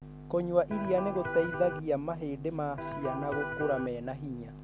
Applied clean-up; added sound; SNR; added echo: none; Electric guitar; 5 dB; none.